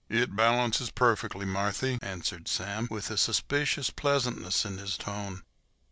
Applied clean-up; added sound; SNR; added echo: none; none; none; none.